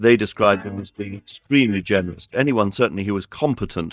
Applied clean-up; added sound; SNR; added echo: neural mask model DeepFilterNet 3.